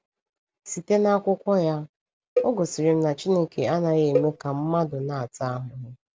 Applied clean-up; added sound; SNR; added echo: none; Cowbell; 8 dB; none.